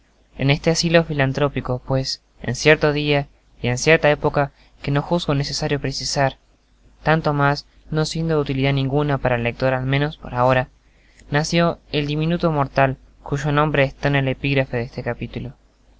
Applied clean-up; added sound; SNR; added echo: none; none; none; none.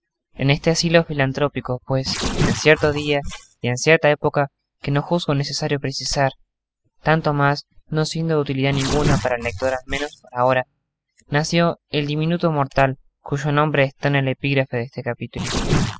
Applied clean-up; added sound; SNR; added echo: classical method spectral subtraction.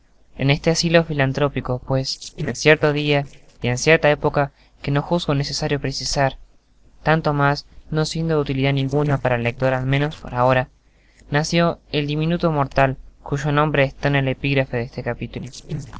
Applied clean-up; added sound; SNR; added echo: neural separator model SepFormer DNS4.